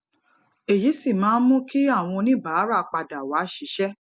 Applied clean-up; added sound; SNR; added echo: none; none; none; none.